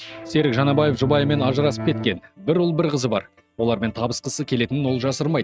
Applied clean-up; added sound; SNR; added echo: neural mask model RNNoise.